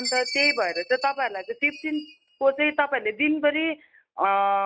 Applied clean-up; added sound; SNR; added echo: neural mask model RNNoise.